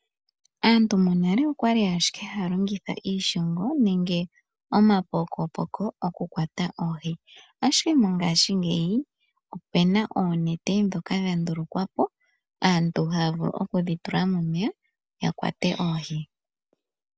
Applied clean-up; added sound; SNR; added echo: none; none; none; none.